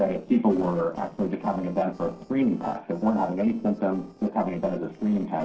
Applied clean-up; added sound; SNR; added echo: neural separator model SepFormer DNS4.